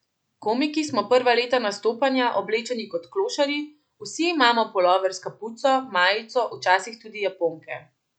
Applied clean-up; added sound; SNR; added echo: none; none; none; none.